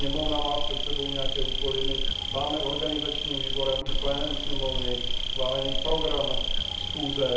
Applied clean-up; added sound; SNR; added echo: none; Insect; -4 dB; reverberation time 0.7 s.